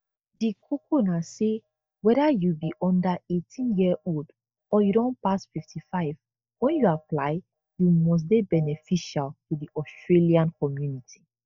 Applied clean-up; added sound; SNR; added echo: neural mask model DeepFilterNet 3.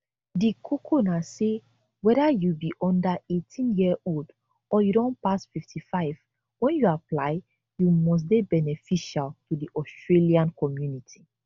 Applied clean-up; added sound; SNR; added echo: none; none; none; none.